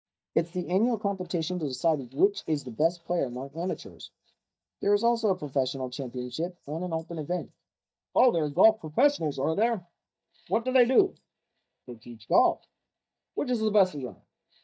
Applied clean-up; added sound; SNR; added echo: neural mask model DeepFilterNet 3.